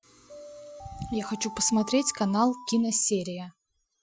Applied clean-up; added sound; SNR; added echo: classical method Wiener filter.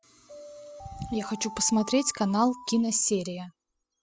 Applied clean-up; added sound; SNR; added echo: classical method spectral subtraction.